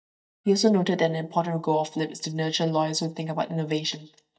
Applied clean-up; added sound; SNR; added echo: neural mask model DeepFilterNet 3.